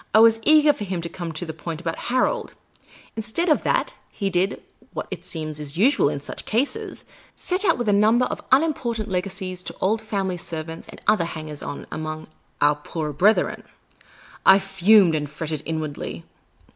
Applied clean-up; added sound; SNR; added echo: none; none; none; none.